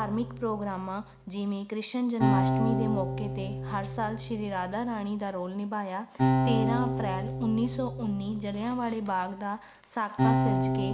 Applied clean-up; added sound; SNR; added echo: none; Acoustic guitar; -1 dB; none.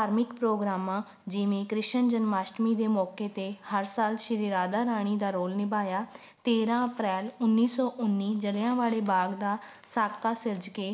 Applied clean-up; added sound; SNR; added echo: none; none; none; none.